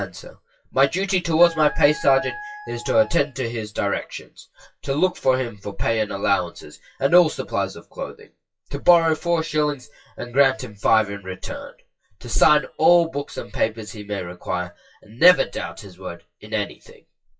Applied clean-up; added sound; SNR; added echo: classical method WPE with log-MMSE.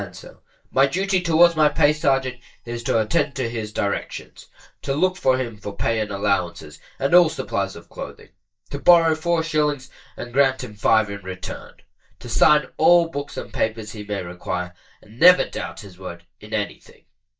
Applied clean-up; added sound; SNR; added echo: neural mask model DeepFilterNet 3.